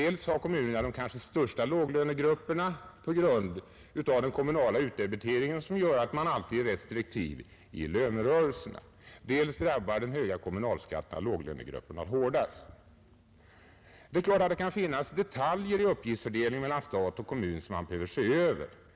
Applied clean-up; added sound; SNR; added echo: none; none; none; none.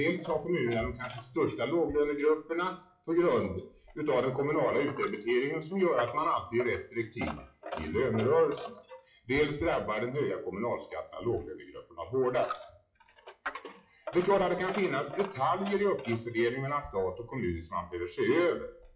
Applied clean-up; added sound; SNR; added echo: classical method WPE with log-MMSE.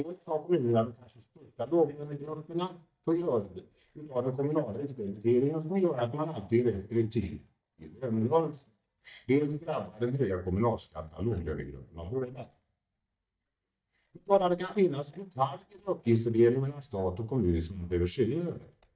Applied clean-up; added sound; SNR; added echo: neural mask model DeepFilterNet 3.